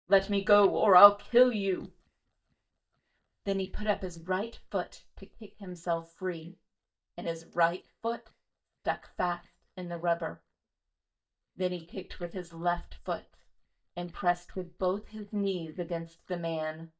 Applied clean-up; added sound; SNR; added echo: neural mask model DeepFilterNet 3.